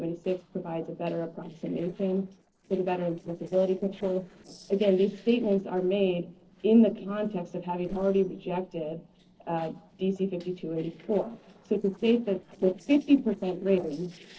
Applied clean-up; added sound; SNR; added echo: neural separator model SepFormer DNS4.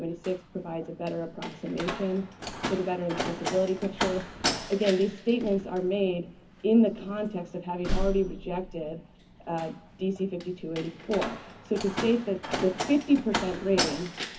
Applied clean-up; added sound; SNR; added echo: none; Slam; 6 dB; reverberation time 0.4 s.